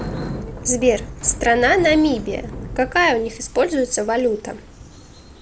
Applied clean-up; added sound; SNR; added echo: none; Bicycle; 12 dB; none.